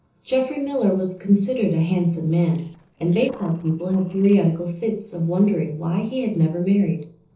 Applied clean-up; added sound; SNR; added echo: neural separator model SepFormer DNS4.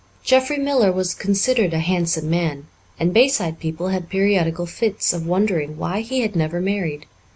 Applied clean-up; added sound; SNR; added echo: none; none; none; none.